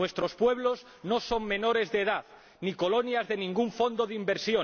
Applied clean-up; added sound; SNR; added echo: none; none; none; none.